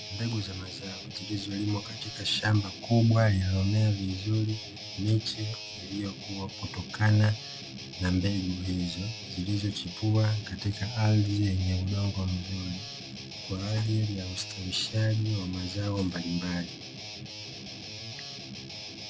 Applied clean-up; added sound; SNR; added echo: none; Guitar; 11 dB; none.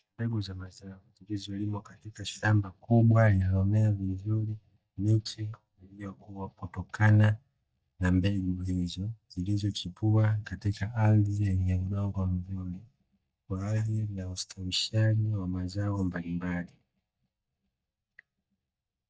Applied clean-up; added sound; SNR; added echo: neural mask model DeepFilterNet 3.